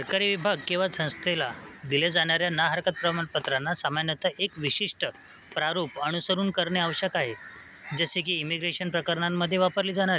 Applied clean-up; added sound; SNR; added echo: none; none; none; none.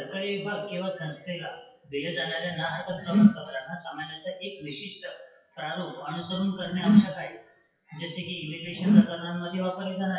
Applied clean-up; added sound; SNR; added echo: classical method WPE with log-MMSE.